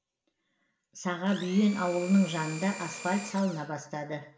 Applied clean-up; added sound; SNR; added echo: none; Domestic sounds, home sounds; 13 dB; reverberation time 0.6 s.